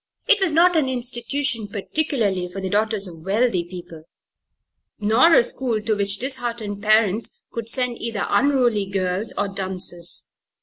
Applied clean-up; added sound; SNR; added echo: none; none; none; none.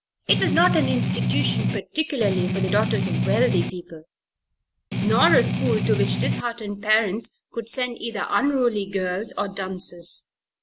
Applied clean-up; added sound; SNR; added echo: none; Strum; -2 dB; none.